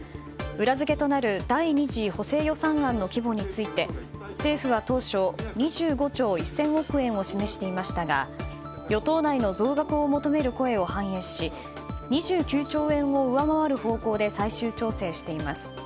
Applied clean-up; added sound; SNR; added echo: none; none; none; none.